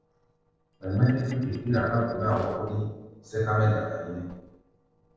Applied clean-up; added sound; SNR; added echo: neural separator model SepFormer DNS4.